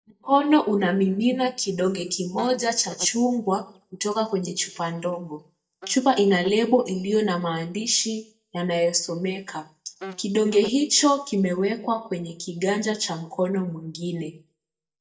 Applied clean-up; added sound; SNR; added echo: neural mask model DeepFilterNet 3.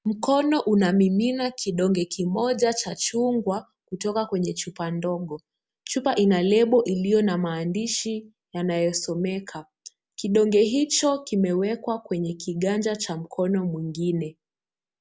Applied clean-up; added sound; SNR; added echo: none; none; none; none.